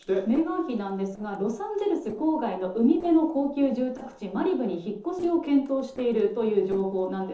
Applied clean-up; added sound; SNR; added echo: neural separator model SepFormer DNS4.